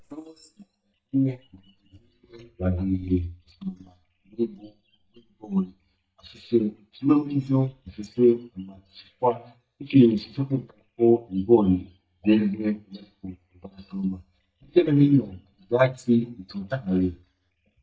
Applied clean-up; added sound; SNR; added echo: neural mask model DeepFilterNet 3.